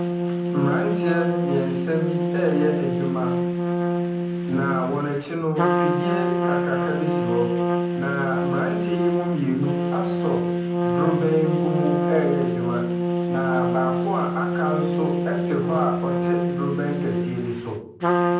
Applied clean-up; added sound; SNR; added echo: none; Trumpet; -3 dB; reverberation time 0.6 s.